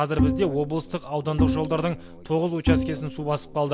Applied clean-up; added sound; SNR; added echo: none; Bowed string instrument; 0 dB; none.